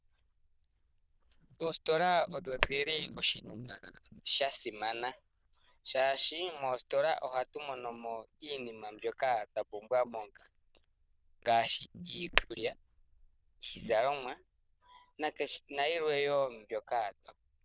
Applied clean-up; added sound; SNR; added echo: neural diffusion model UNIVERSE++.